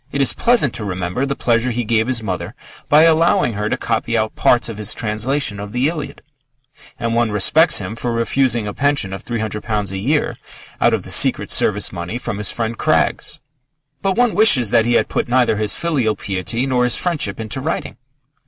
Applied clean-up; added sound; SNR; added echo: none; none; none; none.